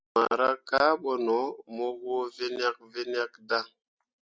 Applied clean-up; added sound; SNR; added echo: none; none; none; none.